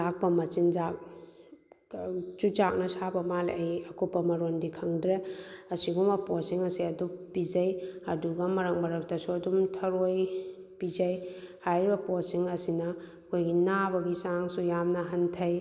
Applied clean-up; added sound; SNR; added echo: none; none; none; none.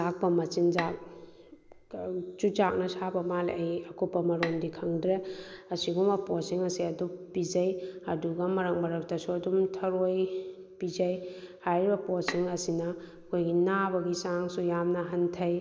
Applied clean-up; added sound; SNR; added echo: none; Bowed string instrument; 13 dB; none.